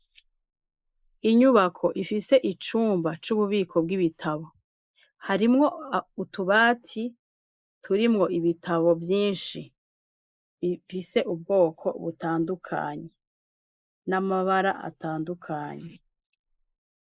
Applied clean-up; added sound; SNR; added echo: neural mask model Resemble Enhance denoiser.